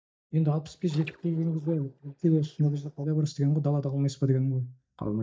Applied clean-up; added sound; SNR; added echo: neural mask model DeepFilterNet 3.